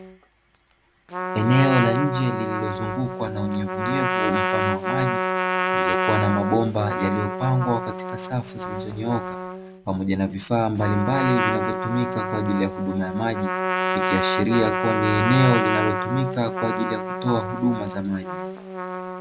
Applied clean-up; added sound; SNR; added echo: none; Trumpet; 2 dB; none.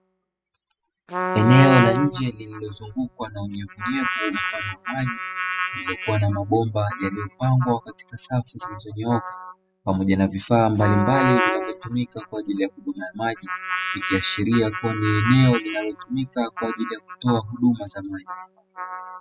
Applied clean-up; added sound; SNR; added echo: classical method spectral subtraction.